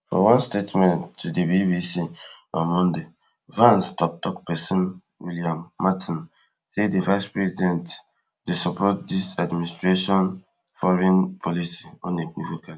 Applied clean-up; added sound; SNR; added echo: none; none; none; none.